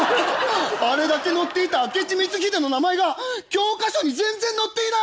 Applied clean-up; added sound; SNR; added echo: none; none; none; none.